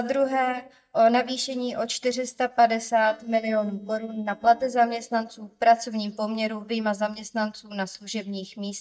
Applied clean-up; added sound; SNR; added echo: neural mask model DeepFilterNet 3.